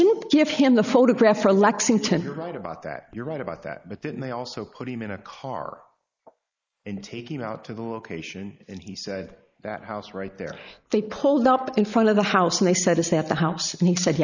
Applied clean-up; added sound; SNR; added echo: neural mask model Resemble Enhance denoiser.